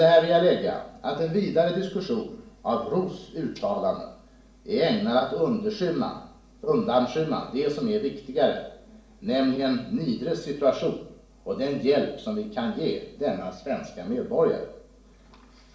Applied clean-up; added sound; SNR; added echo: none; none; none; reverberation time 0.6 s.